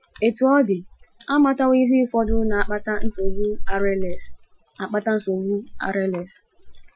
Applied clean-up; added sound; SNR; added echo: classical method Wiener filter.